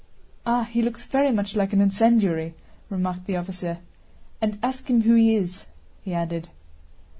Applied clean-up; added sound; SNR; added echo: none; none; none; none.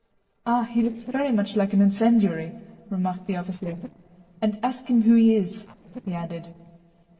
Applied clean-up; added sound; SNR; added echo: neural separator model SepFormer DNS4.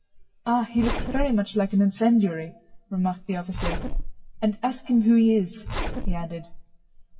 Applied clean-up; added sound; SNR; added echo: classical method WPE with log-MMSE.